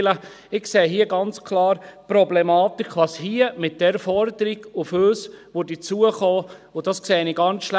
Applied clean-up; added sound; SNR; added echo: none; none; none; none.